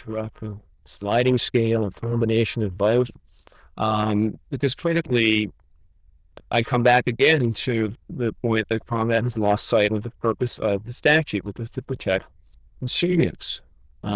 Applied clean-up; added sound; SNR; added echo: neural diffusion model UNIVERSE++.